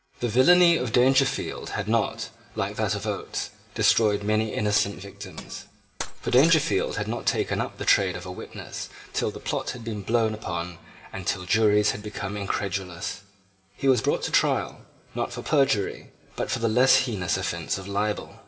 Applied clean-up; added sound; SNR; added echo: neural separator model SepFormer DNS4.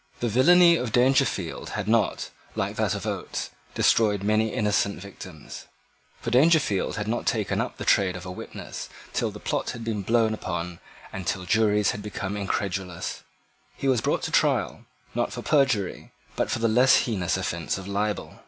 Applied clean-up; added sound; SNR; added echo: none; none; none; none.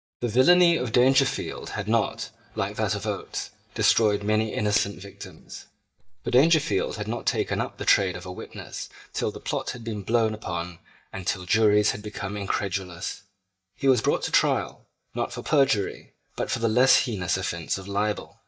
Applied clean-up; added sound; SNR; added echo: neural mask model DeepFilterNet 3.